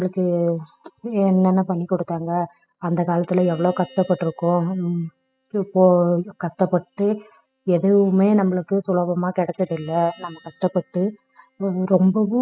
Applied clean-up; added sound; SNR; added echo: classical method spectral subtraction.